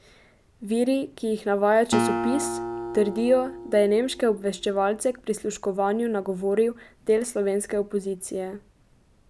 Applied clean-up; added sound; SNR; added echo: none; Acoustic guitar; 6 dB; none.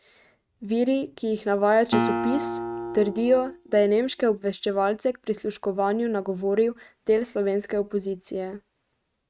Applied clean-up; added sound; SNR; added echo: neural mask model RNNoise.